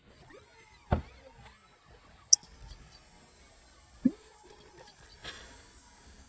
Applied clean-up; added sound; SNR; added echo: neural mask model DeepFilterNet 3.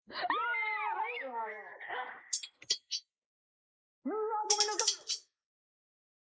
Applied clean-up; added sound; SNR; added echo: neural mask model Resemble Enhance denoiser.